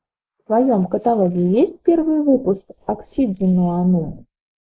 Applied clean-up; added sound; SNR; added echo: neural mask model Resemble Enhance denoiser.